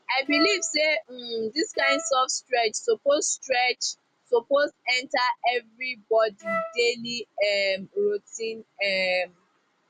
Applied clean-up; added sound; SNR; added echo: none; Wind instrument, woodwind instrument; 7 dB; none.